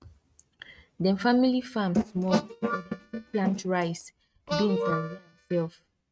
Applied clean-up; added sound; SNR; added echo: neural mask model RNNoise.